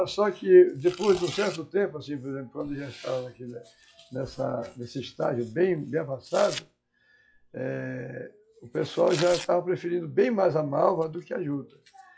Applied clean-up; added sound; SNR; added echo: classical method log-MMSE.